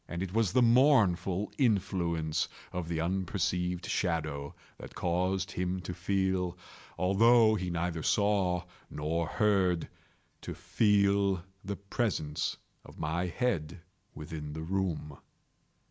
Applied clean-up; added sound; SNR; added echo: none; none; none; none.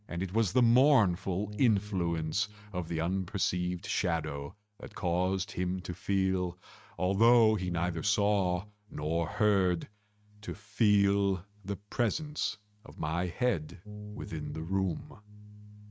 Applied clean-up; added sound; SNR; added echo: neural mask model RNNoise.